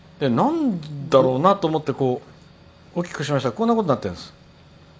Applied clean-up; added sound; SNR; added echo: none; none; none; none.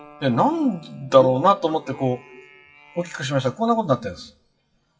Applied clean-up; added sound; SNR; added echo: classical method WPE with log-MMSE.